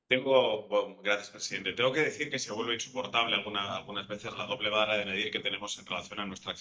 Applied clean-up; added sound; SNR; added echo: neural mask model DeepFilterNet 3.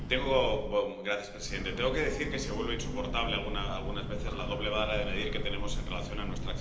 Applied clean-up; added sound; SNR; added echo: none; Train / Breathing; 2 dB; reverberation time 0.9 s.